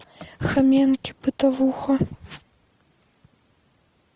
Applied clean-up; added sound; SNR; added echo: none; none; none; none.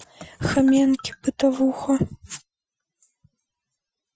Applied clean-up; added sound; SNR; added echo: classical method Wiener filter.